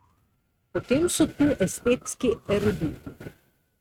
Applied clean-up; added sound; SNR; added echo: neural mask model RNNoise.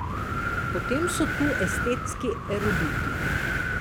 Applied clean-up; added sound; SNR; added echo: none; Wind; -3 dB; none.